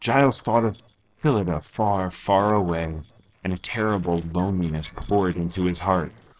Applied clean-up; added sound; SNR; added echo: neural separator model SepFormer DNS4.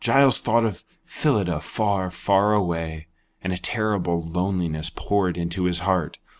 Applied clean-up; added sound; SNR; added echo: none; none; none; none.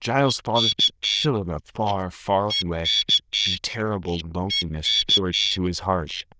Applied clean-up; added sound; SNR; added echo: neural diffusion model UNIVERSE++.